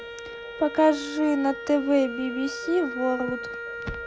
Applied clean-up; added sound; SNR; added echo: none; Wind instrument, woodwind instrument; 10 dB; none.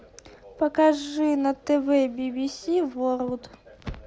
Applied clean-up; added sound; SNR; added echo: none; none; none; none.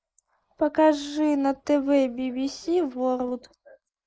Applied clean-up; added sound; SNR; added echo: neural mask model Resemble Enhance denoiser.